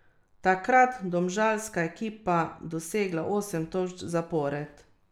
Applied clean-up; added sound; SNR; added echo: none; none; none; none.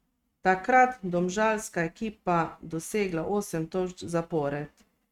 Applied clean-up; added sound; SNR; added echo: neural mask model RNNoise.